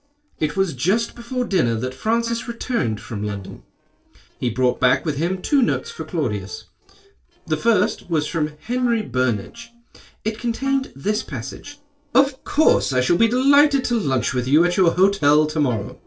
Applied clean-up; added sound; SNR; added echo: neural separator model SepFormer DNS4.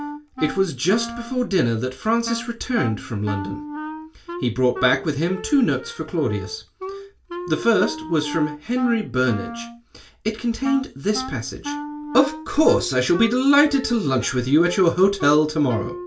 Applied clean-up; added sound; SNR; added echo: none; Wind instrument, woodwind instrument; 12 dB; reverberation time 0.2 s.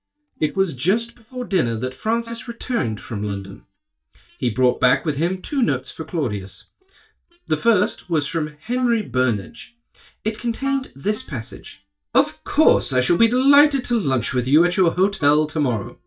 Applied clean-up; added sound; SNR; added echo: neural mask model DeepFilterNet 3.